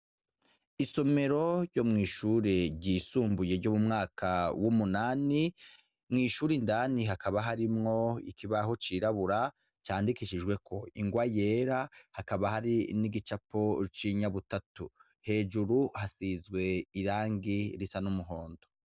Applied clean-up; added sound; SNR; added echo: none; none; none; none.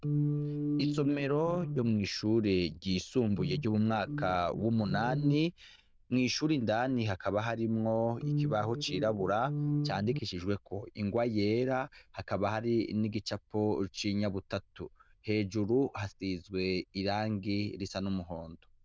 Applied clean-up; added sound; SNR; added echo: neural diffusion model UNIVERSE++.